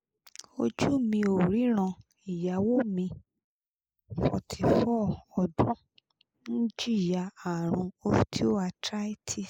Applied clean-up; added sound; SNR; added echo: neural mask model Resemble Enhance denoiser.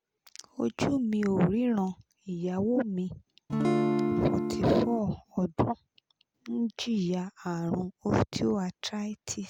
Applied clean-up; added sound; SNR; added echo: none; Acoustic guitar / Strum; -2 dB; none.